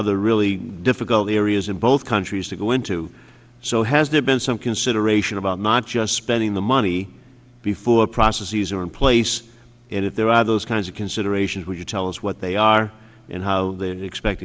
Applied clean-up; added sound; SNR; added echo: none; none; none; none.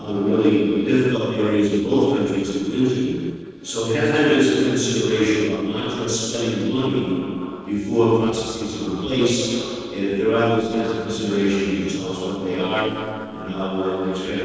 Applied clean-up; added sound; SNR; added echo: neural separator model SepFormer DNS4.